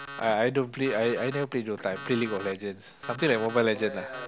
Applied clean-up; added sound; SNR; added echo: none; Alarm; 14 dB; none.